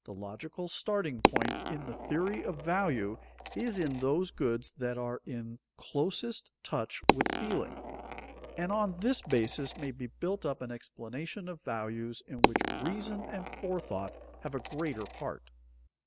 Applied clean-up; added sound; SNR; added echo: none; Coin (dropping); 0 dB; none.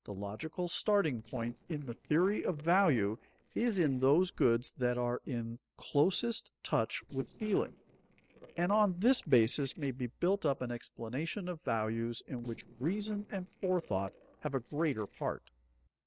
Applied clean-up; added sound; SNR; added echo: neural separator model SepFormer DNS4.